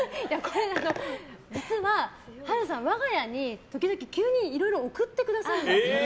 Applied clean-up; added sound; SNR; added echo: none; none; none; none.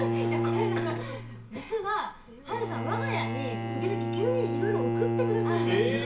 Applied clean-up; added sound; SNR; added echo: none; Bowed string instrument; -2 dB; reverberation time 0.3 s.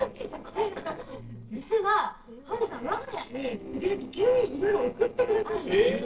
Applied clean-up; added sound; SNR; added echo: neural separator model SepFormer DNS4.